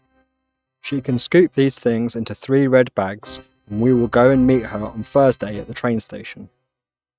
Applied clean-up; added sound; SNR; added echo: neural mask model RNNoise.